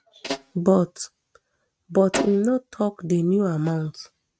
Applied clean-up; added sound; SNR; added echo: neural mask model RNNoise.